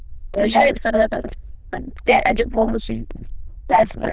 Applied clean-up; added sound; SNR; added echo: neural diffusion model UNIVERSE++.